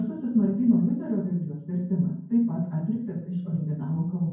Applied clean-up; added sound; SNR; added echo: none; none; none; reverberation time 0.9 s.